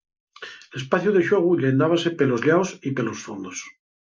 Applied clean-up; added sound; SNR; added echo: neural mask model Resemble Enhance denoiser.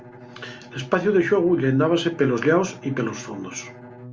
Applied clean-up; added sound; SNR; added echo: none; Bowed string instrument; 19 dB; none.